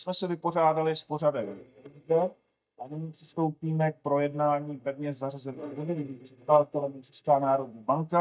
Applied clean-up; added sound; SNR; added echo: neural mask model DeepFilterNet 3.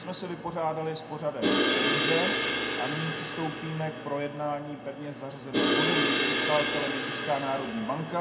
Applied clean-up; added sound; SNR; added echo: none; Crash cymbal; -3 dB; reverberation time 0.2 s.